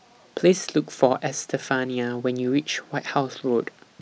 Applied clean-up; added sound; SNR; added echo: none; none; none; none.